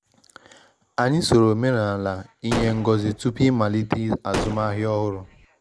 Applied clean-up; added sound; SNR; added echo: none; Gunshot, gunfire; 9 dB; none.